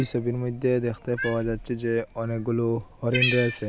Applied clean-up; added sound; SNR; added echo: none; Cat; 8 dB; none.